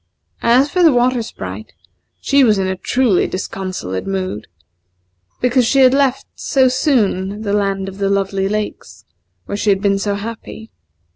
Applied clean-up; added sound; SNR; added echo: none; none; none; none.